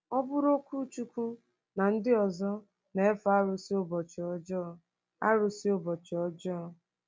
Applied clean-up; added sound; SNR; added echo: none; none; none; none.